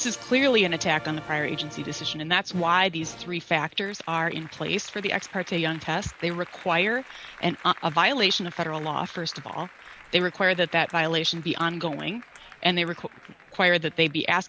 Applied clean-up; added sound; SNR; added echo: none; Applause; 19 dB; none.